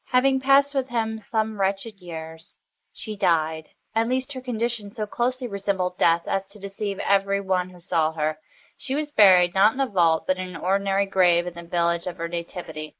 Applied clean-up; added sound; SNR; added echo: neural mask model Resemble Enhance denoiser.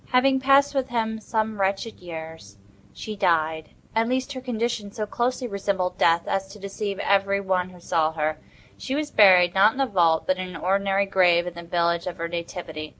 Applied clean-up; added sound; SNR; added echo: none; none; none; none.